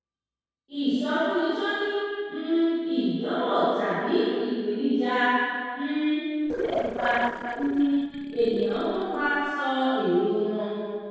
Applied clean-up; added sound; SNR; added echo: neural separator model SepFormer DNS4.